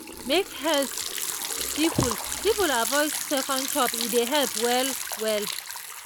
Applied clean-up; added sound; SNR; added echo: none; Liquid; 4 dB; none.